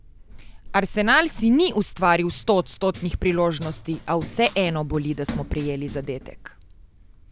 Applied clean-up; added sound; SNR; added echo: none; Run; 15 dB; none.